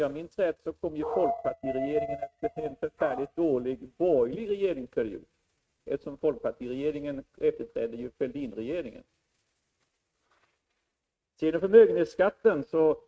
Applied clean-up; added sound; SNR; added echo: neural mask model RNNoise.